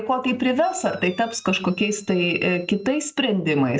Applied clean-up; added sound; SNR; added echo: neural separator model SepFormer DNS4.